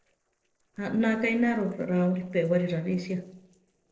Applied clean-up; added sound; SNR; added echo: neural separator model SepFormer DNS4.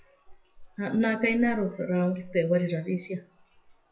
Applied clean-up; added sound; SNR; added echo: classical method WPE with log-MMSE.